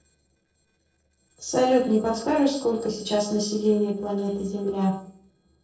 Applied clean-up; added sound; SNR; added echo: neural separator model SepFormer DNS4.